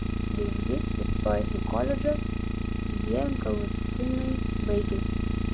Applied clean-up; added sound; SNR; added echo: none; Idling; -5 dB; none.